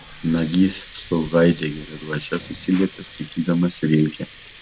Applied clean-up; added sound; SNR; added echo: none; Water tap, faucet; 15 dB; none.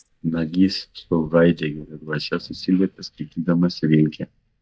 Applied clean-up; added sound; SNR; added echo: neural mask model DeepFilterNet 3.